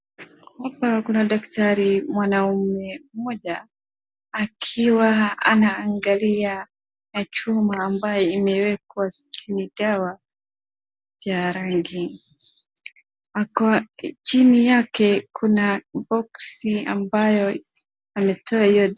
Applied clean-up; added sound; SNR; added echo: none; none; none; none.